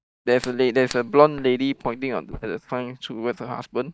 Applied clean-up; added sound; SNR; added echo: neural mask model DeepFilterNet 3.